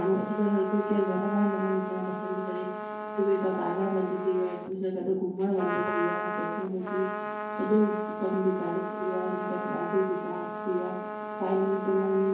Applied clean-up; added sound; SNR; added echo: none; Trumpet; 6 dB; reverberation time 2.4 s.